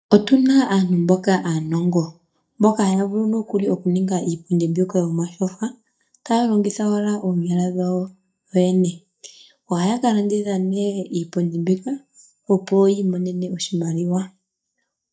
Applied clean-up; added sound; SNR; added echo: neural mask model DeepFilterNet 3.